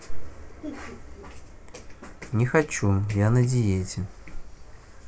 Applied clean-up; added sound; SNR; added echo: none; none; none; none.